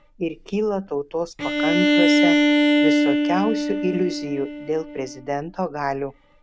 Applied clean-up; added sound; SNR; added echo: none; Bowed string instrument; -4 dB; none.